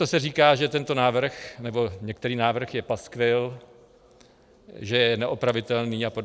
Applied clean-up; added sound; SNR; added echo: none; none; none; none.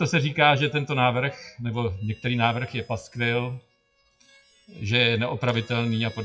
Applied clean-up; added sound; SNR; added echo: classical method WPE with log-MMSE.